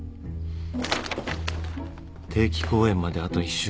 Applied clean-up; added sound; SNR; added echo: none; none; none; none.